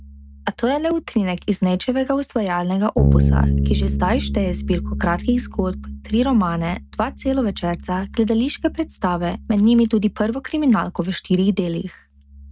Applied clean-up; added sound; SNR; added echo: neural mask model RNNoise.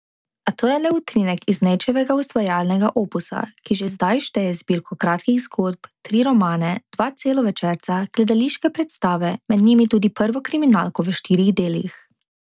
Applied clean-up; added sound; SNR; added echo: none; none; none; none.